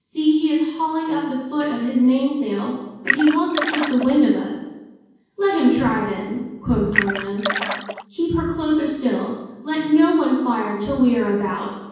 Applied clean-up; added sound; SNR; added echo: none; Splash, splatter; 4 dB; reverberation time 1.2 s.